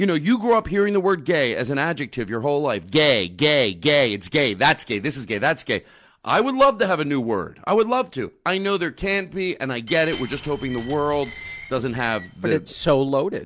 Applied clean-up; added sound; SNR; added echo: none; Glass; 5 dB; none.